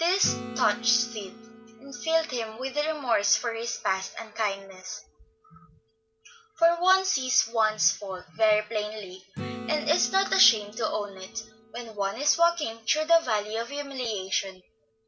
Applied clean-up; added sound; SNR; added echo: none; Acoustic guitar / Strum; 17 dB; none.